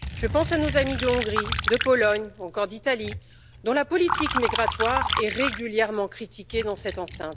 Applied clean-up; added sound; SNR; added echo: none; Liquid; 5 dB; none.